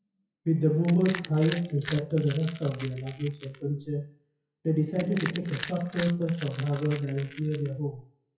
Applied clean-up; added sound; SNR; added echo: classical method WPE with log-MMSE.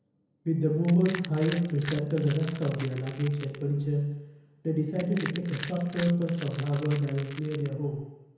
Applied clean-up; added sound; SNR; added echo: none; Crushing; 15 dB; reverberation time 1.0 s.